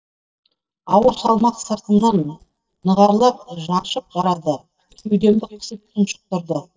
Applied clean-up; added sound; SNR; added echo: neural mask model DeepFilterNet 3.